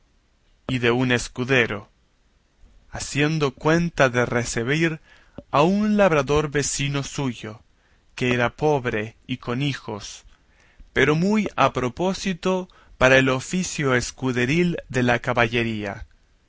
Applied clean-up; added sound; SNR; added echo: none; none; none; none.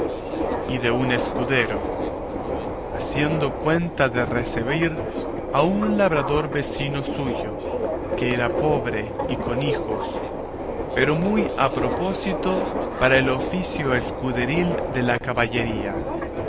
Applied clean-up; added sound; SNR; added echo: none; Subway, metro, underground; 2 dB; none.